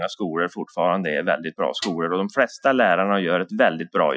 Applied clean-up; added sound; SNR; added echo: classical method Wiener filter.